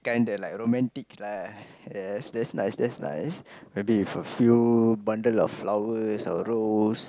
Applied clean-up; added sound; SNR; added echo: none; none; none; none.